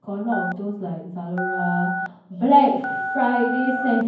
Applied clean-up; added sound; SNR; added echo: none; Telephone; 6 dB; reverberation time 0.9 s.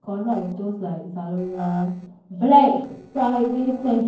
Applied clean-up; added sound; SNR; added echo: neural separator model SepFormer DNS4.